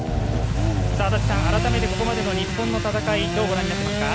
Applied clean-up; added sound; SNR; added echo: none; Engine / Car + Sawing / Engine; -1 dB; none.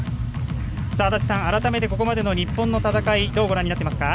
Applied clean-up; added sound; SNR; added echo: none; none; none; none.